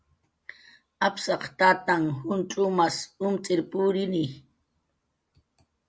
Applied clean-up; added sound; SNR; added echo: none; none; none; none.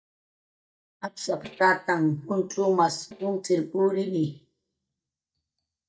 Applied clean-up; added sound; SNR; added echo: neural mask model DeepFilterNet 3.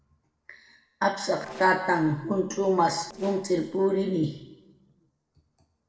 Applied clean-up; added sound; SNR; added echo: neural separator model SepFormer DNS4.